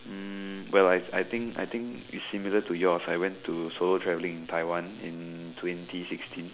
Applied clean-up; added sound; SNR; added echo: none; none; none; none.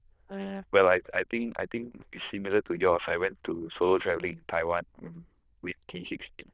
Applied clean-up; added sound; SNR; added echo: neural diffusion model UNIVERSE++.